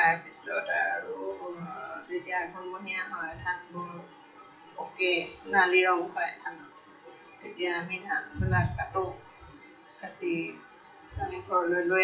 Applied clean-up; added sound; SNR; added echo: classical method WPE with log-MMSE.